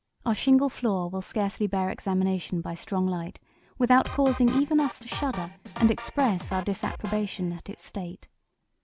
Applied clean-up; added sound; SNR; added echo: none; Drum kit; 11 dB; none.